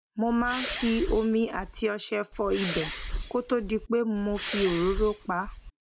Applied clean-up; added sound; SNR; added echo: none; Respiratory sounds; 3 dB; none.